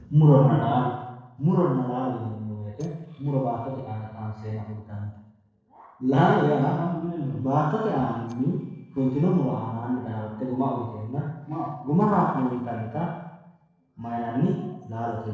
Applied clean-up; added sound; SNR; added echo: neural separator model SepFormer DNS4.